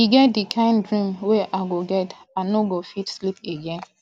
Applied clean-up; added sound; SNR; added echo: none; none; none; none.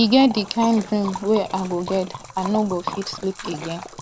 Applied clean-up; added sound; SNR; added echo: none; Liquid; 13 dB; none.